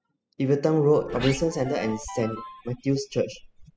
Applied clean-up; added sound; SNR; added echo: classical method spectral subtraction.